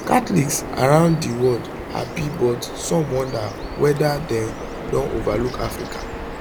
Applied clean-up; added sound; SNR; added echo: none; Bird vocalization, bird call, bird song; 9 dB; none.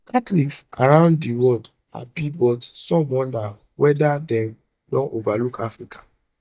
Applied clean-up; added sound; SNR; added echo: neural mask model DeepFilterNet 3.